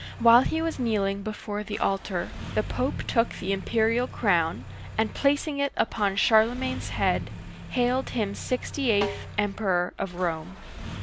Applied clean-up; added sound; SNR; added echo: none; Snare drum + Engine starting; 11 dB; none.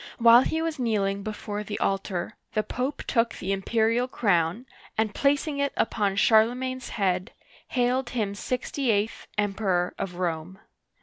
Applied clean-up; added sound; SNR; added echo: none; none; none; none.